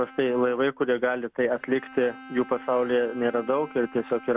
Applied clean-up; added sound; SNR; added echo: none; Bowed string instrument; 20 dB; none.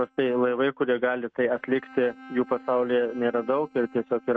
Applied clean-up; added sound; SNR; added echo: neural mask model RNNoise.